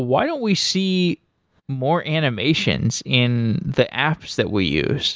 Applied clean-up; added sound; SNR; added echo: none; none; none; none.